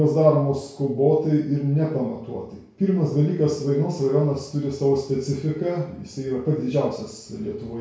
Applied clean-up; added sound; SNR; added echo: none; none; none; reverberation time 0.6 s.